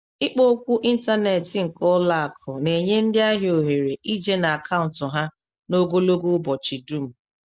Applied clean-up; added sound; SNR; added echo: none; none; none; none.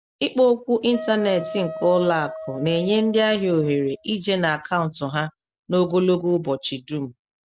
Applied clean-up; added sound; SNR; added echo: none; Wind instrument, woodwind instrument; 13 dB; none.